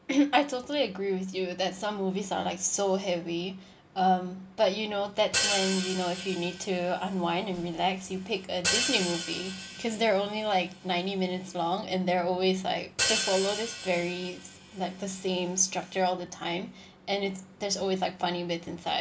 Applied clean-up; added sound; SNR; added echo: none; Hi-hat; 6 dB; reverberation time 0.2 s.